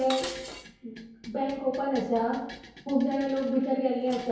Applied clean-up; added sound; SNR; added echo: none; Dishes, pots, and pans; 15 dB; reverberation time 1.0 s.